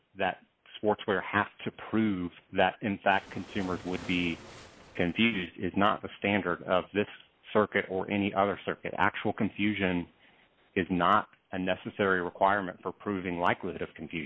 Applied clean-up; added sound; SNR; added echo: none; Waves, surf; 17 dB; none.